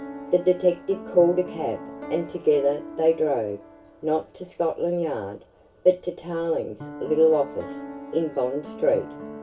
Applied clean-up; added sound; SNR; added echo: none; Piano; 15 dB; reverberation time 0.2 s.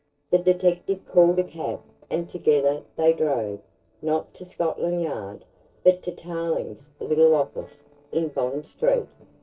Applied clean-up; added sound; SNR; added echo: neural separator model SepFormer DNS4.